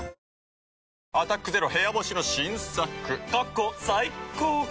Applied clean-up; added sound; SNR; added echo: none; none; none; none.